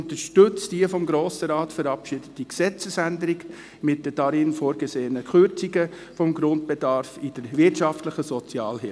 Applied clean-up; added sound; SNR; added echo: none; none; none; none.